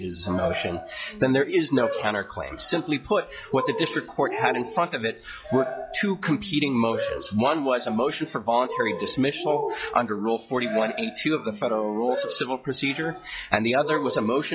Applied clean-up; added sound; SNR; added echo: classical method log-MMSE.